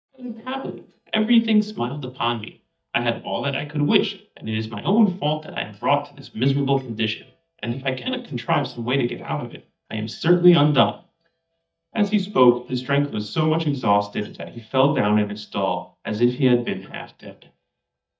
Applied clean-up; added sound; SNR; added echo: neural mask model DeepFilterNet 3.